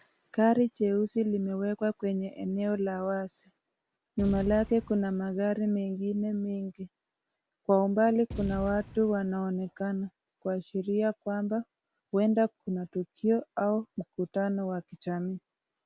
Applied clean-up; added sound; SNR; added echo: none; Boom; 13 dB; none.